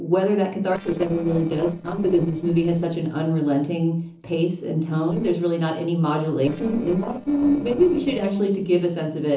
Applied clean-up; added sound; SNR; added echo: neural separator model SepFormer DNS4.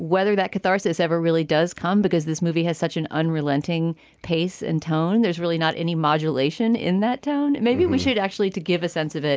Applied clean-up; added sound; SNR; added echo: none; none; none; none.